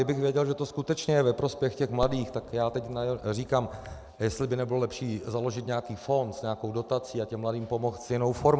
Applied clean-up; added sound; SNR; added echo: none; Dog; 12 dB; none.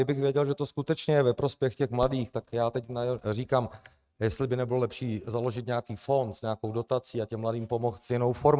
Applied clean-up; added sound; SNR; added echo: neural mask model RNNoise.